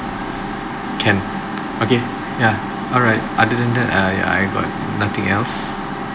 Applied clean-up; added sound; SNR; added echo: none; none; none; none.